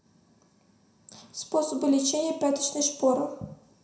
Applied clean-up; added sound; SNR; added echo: none; none; none; reverberation time 0.7 s.